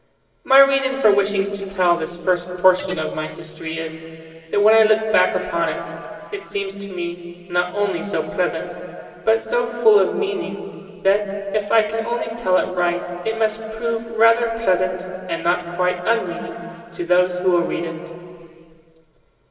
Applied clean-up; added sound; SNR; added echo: neural separator model SepFormer DNS4.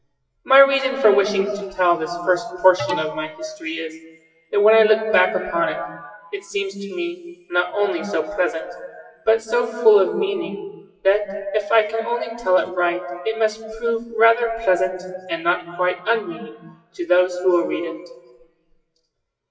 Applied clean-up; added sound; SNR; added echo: classical method WPE with log-MMSE.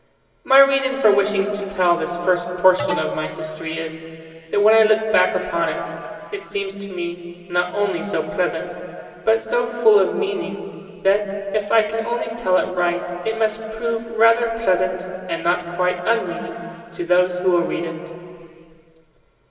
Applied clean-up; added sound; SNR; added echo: none; Alarm; 9 dB; reverberation time 2.8 s.